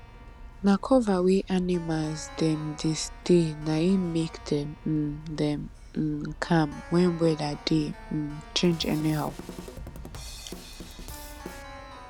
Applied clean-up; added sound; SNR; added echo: none; Keyboard (musical) + Drum kit; 15 dB; none.